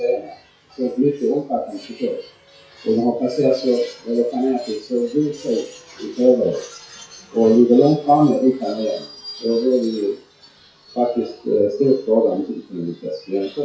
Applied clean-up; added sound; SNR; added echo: classical method WPE with log-MMSE.